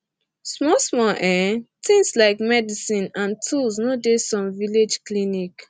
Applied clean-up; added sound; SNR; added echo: none; none; none; none.